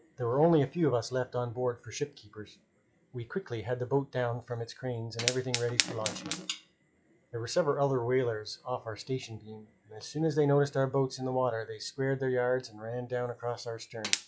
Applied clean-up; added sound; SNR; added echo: classical method log-MMSE.